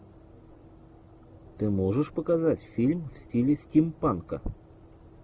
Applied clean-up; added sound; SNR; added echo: none; none; none; none.